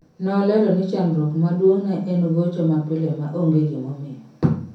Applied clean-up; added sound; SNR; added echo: none; none; none; reverberation time 0.5 s.